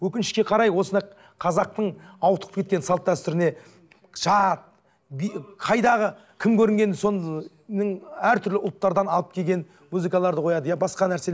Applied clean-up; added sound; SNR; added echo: none; none; none; none.